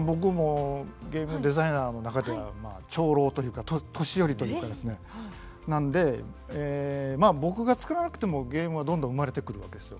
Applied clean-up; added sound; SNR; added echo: none; none; none; none.